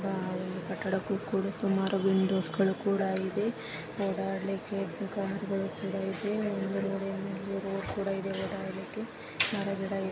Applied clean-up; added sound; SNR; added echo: none; none; none; none.